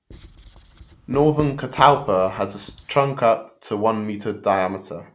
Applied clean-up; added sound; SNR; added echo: none; Writing; 18 dB; none.